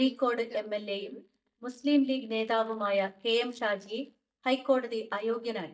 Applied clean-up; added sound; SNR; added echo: neural mask model DeepFilterNet 3.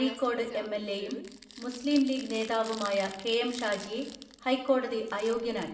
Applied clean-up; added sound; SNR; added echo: none; Crumpling, crinkling; 16 dB; reverberation time 0.7 s.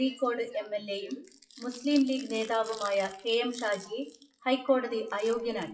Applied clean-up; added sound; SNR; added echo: classical method WPE with log-MMSE.